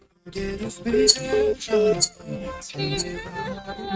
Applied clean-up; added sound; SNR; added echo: neural mask model RNNoise.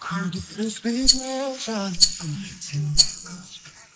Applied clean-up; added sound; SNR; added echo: neural mask model Resemble Enhance denoiser.